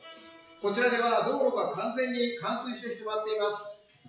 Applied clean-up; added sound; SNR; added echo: classical method WPE with log-MMSE.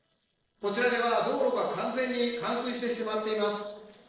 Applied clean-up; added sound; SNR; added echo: neural separator model SepFormer DNS4.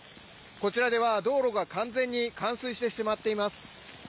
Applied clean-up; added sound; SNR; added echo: none; none; none; none.